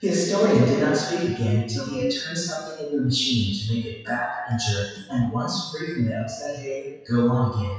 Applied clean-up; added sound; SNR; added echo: classical method WPE with log-MMSE.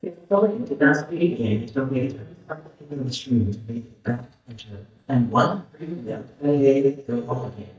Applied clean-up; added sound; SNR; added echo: neural mask model DeepFilterNet 3.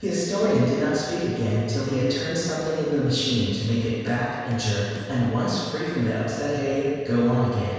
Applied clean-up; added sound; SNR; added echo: none; Bass drum / Snare drum; 20 dB; reverberation time 1.9 s.